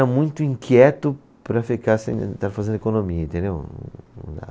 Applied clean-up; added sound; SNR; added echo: none; none; none; none.